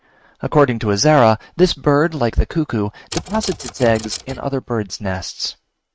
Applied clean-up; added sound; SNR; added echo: neural mask model RNNoise.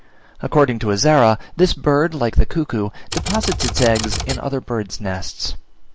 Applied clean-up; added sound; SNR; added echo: none; Typewriter; 6 dB; none.